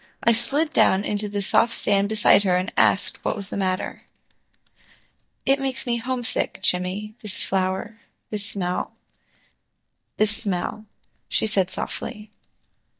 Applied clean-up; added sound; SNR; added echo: neural mask model DeepFilterNet 3.